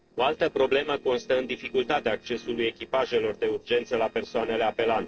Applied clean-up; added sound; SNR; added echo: neural separator model SepFormer DNS4.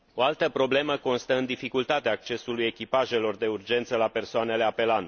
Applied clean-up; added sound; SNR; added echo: none; none; none; none.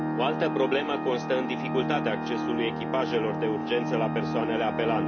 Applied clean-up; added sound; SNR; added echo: none; Organ; 1 dB; reverberation time 0.3 s.